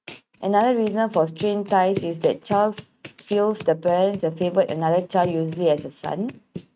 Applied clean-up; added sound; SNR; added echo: neural mask model RNNoise.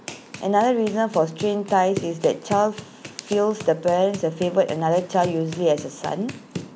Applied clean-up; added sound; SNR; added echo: none; Run; 15 dB; none.